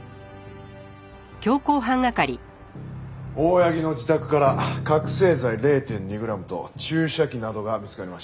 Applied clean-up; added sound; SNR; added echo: none; none; none; none.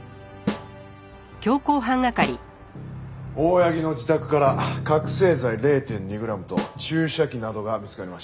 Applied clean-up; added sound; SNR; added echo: none; Snare drum; 11 dB; none.